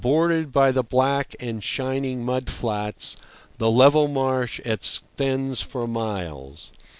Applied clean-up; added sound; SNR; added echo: none; none; none; none.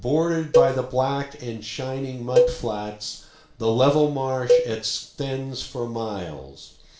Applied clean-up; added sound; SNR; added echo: none; Cowbell; 1 dB; reverberation time 0.4 s.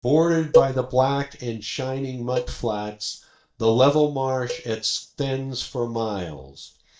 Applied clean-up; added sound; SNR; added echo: neural mask model DeepFilterNet 3.